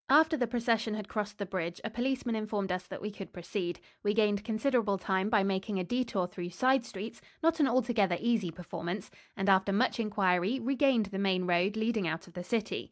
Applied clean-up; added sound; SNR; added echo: none; none; none; none.